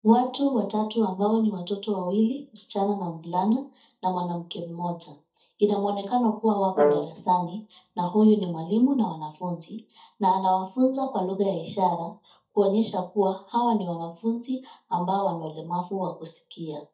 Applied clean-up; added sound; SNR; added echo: neural mask model DeepFilterNet 3.